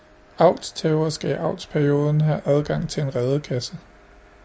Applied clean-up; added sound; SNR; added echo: none; none; none; none.